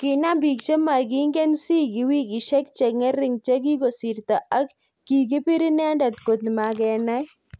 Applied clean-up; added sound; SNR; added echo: none; none; none; none.